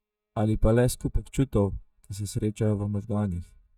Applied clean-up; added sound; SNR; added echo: neural mask model DeepFilterNet 3.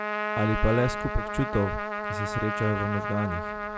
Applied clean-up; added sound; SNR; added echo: none; Trumpet; 3 dB; none.